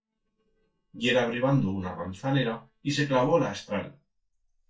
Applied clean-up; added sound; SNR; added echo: neural mask model DeepFilterNet 3.